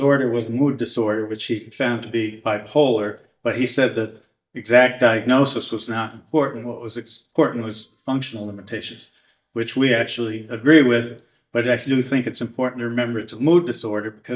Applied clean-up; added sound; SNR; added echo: neural mask model DeepFilterNet 3.